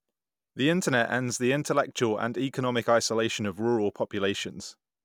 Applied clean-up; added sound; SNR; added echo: none; none; none; none.